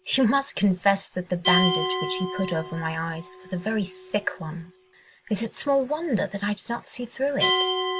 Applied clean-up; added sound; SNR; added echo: none; Glass; 4 dB; none.